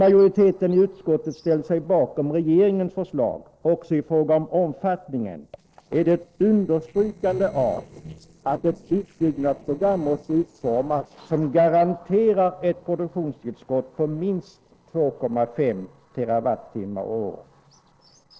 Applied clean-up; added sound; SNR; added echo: neural separator model SepFormer DNS4.